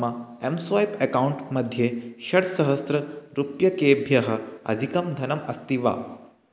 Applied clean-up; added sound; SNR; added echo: none; none; none; none.